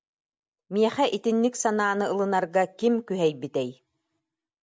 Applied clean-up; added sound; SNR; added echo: none; none; none; none.